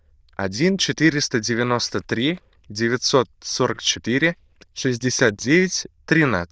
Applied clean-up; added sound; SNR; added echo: neural diffusion model UNIVERSE++.